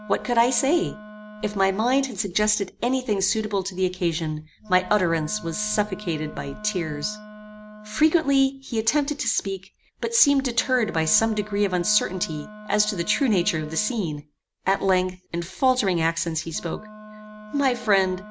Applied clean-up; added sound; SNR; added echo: none; Wind instrument, woodwind instrument; 18 dB; none.